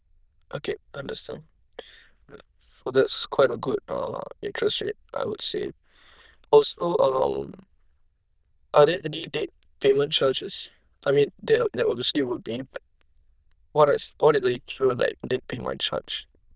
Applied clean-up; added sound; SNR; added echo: neural diffusion model UNIVERSE++.